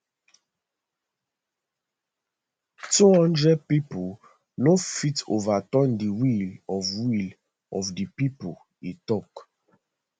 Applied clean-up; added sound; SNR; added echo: none; none; none; none.